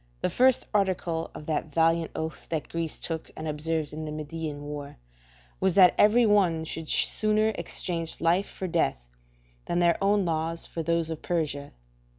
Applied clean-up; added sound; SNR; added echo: none; none; none; none.